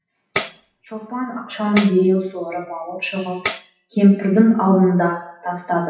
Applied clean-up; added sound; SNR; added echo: classical method WPE with log-MMSE.